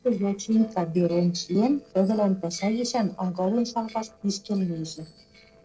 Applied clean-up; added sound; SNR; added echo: neural separator model SepFormer DNS4.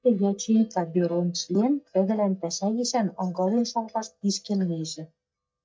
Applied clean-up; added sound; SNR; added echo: neural mask model DeepFilterNet 3.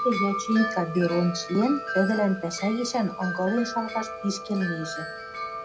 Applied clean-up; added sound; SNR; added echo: none; Wind chime; 7 dB; reverberation time 0.3 s.